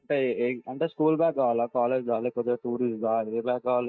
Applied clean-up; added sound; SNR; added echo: neural mask model DeepFilterNet 3.